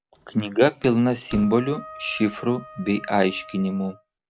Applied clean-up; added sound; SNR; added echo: none; Fire + Wind instrument, woodwind instrument; 18 dB; none.